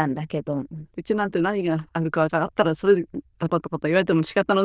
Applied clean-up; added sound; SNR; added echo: neural diffusion model UNIVERSE++.